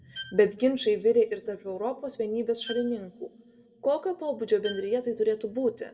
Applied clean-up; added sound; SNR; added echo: none; Bowed string instrument; 17 dB; reverberation time 1.9 s.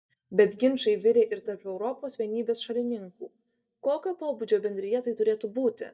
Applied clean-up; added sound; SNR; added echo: neural mask model DeepFilterNet 3.